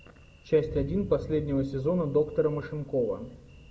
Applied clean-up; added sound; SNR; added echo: none; Thunder; 14 dB; reverberation time 0.4 s.